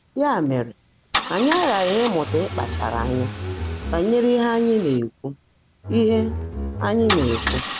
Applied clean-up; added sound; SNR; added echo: none; Bowed string instrument + Idling / Engine starting / Car; 6 dB; none.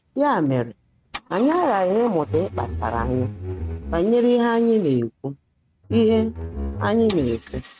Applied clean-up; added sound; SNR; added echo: neural mask model RNNoise.